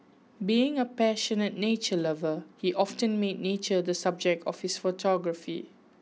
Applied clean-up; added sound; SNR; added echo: none; none; none; none.